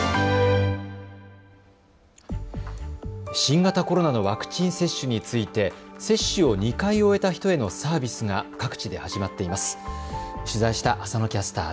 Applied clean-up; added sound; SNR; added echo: none; none; none; none.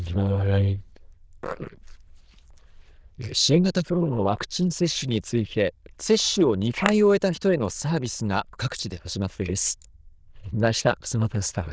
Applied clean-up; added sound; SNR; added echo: neural diffusion model UNIVERSE++.